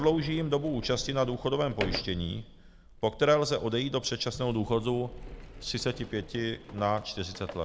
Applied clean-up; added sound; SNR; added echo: none; Sliding door; 13 dB; none.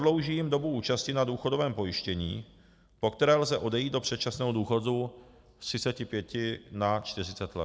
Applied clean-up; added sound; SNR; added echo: none; none; none; none.